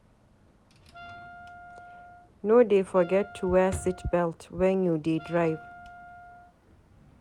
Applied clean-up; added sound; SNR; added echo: none; Drawer open or close + Wind instrument, woodwind instrument; 18 dB; none.